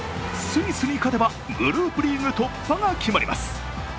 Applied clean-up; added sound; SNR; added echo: none; Car passing by; 10 dB; none.